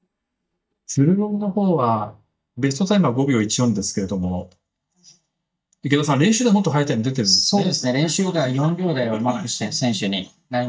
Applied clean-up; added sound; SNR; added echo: neural mask model DeepFilterNet 3.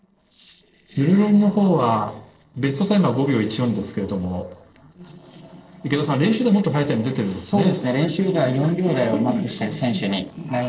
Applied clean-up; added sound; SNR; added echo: neural separator model SepFormer DNS4.